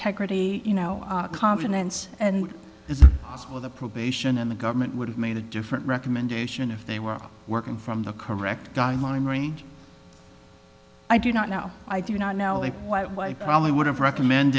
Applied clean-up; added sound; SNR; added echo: none; none; none; none.